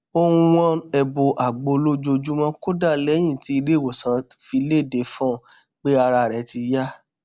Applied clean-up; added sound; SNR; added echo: none; none; none; none.